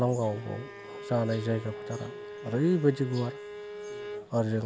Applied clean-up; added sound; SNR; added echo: none; Bowed string instrument; 12 dB; none.